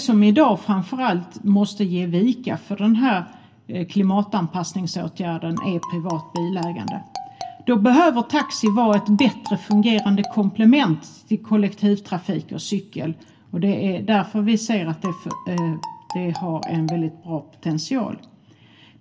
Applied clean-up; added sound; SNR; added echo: none; Marimba, xylophone; 14 dB; reverberation time 0.2 s.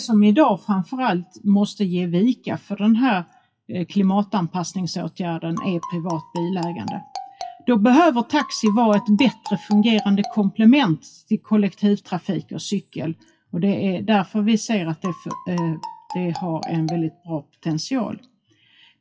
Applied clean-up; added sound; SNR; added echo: classical method WPE with log-MMSE.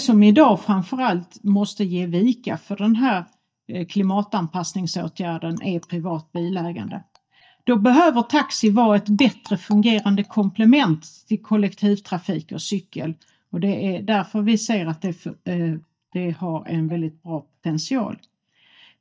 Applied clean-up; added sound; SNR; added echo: neural mask model DeepFilterNet 3.